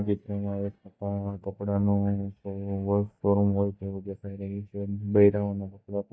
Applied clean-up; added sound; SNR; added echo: neural mask model DeepFilterNet 3.